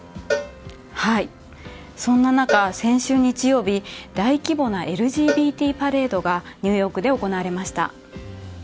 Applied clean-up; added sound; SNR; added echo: none; Cowbell; 11 dB; none.